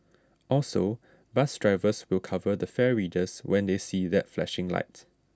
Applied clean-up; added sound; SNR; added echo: none; none; none; none.